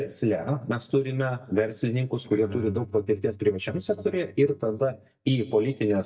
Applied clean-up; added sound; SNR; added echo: neural mask model DeepFilterNet 3.